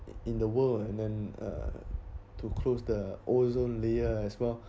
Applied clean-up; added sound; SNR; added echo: none; none; none; none.